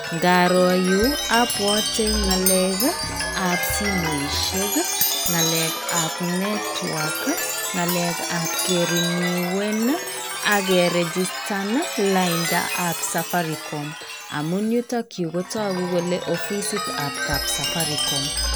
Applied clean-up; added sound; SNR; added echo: none; Chime; 2 dB; none.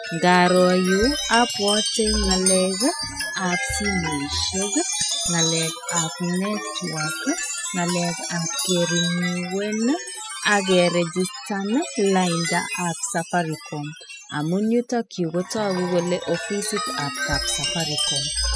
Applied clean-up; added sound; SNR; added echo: classical method spectral subtraction.